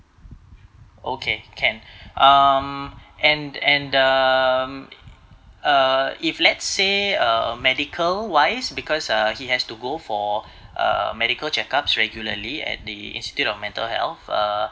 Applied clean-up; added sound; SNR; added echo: none; none; none; none.